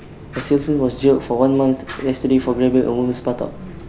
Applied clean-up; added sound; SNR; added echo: none; Fire; 17 dB; none.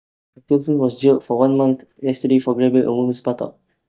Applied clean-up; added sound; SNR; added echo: neural mask model DeepFilterNet 3.